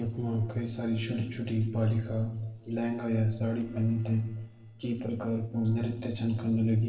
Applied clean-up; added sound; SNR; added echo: neural separator model SepFormer DNS4.